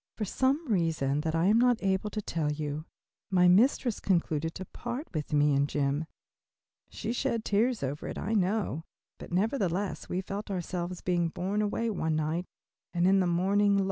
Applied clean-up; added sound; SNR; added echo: none; none; none; none.